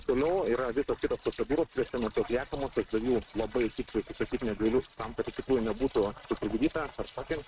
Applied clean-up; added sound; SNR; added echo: neural mask model RNNoise.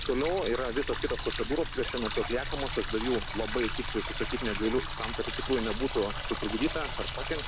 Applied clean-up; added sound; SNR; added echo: none; Water tap, faucet; 3 dB; none.